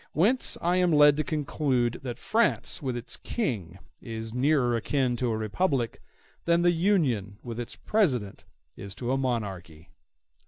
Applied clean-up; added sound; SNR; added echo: none; none; none; none.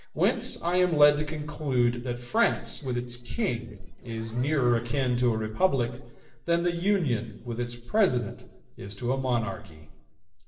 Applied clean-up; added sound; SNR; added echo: neural separator model SepFormer DNS4.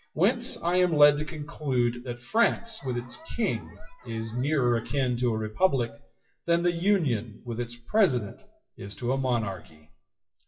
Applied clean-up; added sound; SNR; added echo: classical method WPE with log-MMSE.